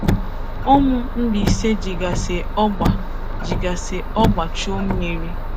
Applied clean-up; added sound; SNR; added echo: none; Car; -1 dB; none.